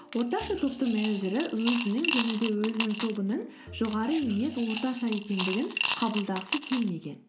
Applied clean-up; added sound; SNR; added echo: none; Coin (dropping) / Glass; 4 dB; none.